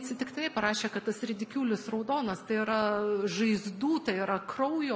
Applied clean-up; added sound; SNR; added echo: none; none; none; none.